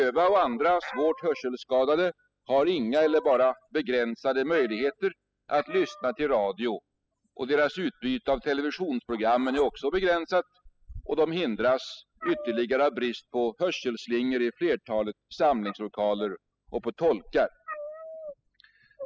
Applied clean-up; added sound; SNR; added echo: classical method spectral subtraction.